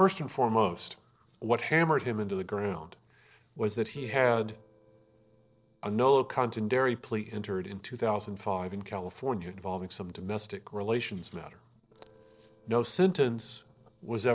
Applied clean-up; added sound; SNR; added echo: neural separator model SepFormer DNS4.